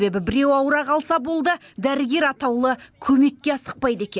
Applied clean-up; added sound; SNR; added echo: none; none; none; none.